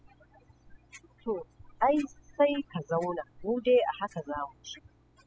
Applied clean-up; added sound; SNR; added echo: classical method spectral subtraction.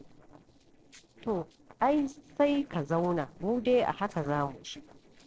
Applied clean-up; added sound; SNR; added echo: neural separator model SepFormer DNS4.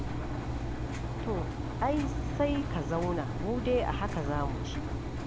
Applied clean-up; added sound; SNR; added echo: none; Engine; -1 dB; none.